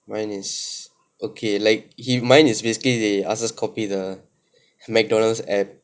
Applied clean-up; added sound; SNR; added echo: none; none; none; none.